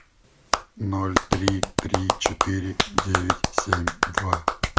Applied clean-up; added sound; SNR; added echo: none; Clapping; -4 dB; none.